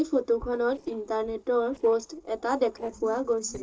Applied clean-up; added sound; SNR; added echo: neural separator model SepFormer DNS4.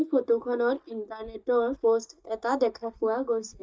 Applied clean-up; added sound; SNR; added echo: neural mask model DeepFilterNet 3.